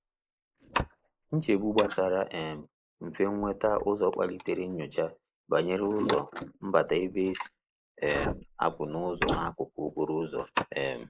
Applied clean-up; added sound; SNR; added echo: neural mask model Resemble Enhance denoiser.